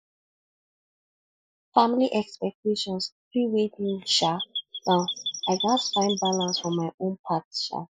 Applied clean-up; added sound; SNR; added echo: neural mask model Resemble Enhance denoiser.